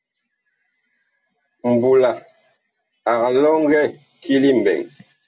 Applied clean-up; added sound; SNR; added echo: none; none; none; none.